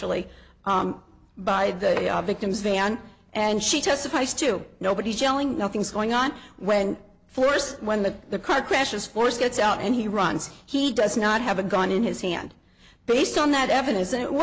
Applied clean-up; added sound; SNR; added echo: none; none; none; none.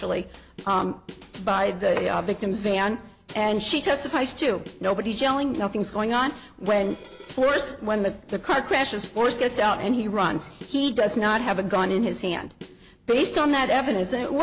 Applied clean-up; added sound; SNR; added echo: none; Snare drum; 20 dB; none.